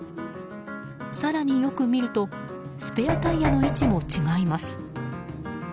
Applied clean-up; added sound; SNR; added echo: none; Knock; 1 dB; none.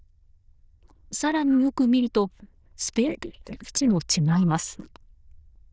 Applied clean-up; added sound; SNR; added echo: neural diffusion model UNIVERSE++.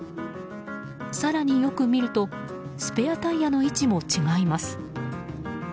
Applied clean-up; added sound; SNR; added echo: none; none; none; none.